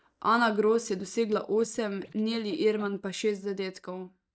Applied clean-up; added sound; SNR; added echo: neural mask model DeepFilterNet 3.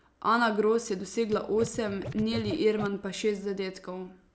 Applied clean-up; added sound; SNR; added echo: none; Scratching (performance technique); 11 dB; none.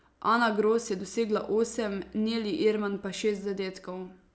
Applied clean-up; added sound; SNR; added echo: none; none; none; none.